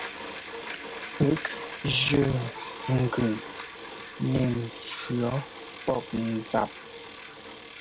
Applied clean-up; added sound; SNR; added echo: none; Bicycle; 6 dB; none.